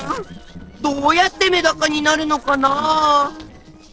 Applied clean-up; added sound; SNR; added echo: neural separator model SepFormer DNS4.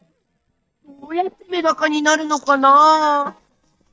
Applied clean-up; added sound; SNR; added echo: neural mask model DeepFilterNet 3.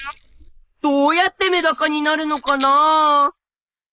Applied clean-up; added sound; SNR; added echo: neural mask model Resemble Enhance denoiser.